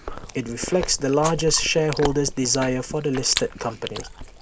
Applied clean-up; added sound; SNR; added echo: none; Chewing, mastication; 9 dB; none.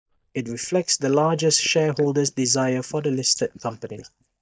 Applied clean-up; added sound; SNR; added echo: neural mask model DeepFilterNet 3.